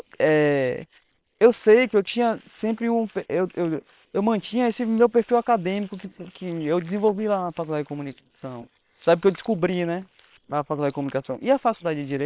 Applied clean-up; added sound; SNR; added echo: neural separator model SepFormer WHAM!.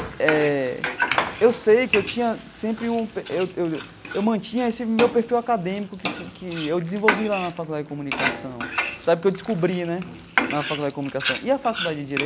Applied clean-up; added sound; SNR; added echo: none; Frying (food); 6 dB; none.